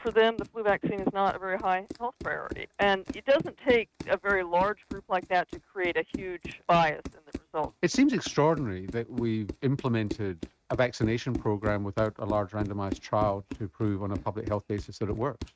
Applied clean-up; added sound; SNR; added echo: neural mask model RNNoise.